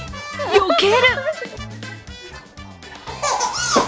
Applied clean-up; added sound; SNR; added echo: none; none; none; none.